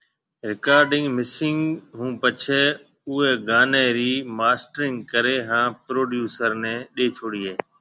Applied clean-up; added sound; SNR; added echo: none; Bowed string instrument; 12 dB; none.